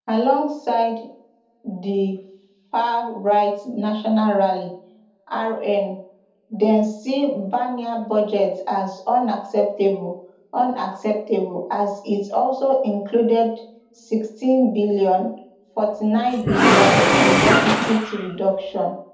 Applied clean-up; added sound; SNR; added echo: none; Engine / Mechanisms; -3 dB; reverberation time 0.6 s.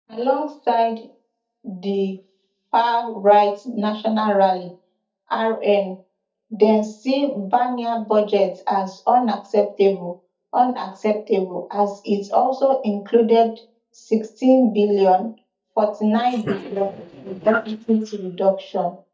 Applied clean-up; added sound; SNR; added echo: neural mask model DeepFilterNet 3.